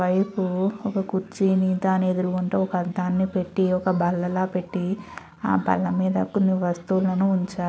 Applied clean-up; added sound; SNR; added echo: none; none; none; none.